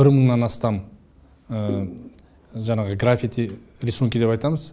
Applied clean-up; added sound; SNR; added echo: none; none; none; none.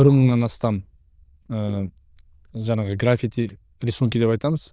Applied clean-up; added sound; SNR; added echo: neural diffusion model UNIVERSE++.